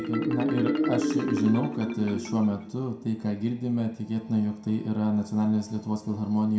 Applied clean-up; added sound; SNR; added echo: none; Marimba, xylophone; 5 dB; reverberation time 0.5 s.